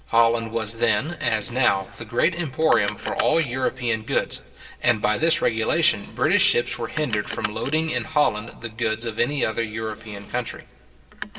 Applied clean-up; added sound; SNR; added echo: none; Car; 16 dB; reverberation time 0.6 s.